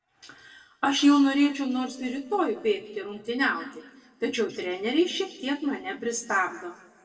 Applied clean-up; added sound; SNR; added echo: neural separator model SepFormer DNS4.